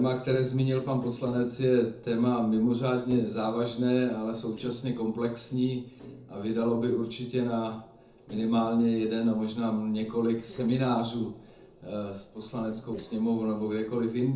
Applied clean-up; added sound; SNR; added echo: neural separator model SepFormer DNS4.